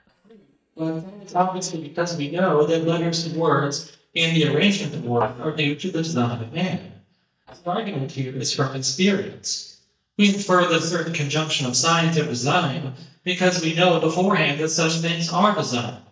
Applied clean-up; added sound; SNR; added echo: neural mask model DeepFilterNet 3.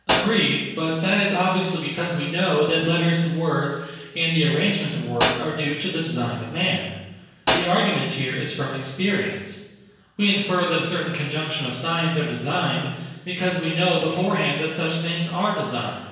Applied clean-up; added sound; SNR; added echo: none; Hi-hat; -5 dB; reverberation time 1.0 s.